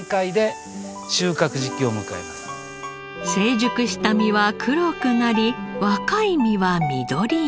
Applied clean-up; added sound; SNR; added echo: none; Bowed string instrument; 17 dB; none.